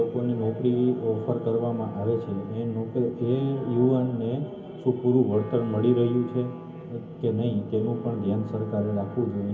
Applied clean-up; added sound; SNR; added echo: none; Wind instrument, woodwind instrument; 17 dB; reverberation time 0.3 s.